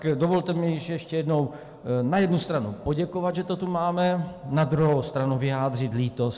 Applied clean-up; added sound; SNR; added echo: none; none; none; none.